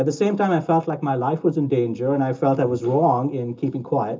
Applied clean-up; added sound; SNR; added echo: none; none; none; reverberation time 0.2 s.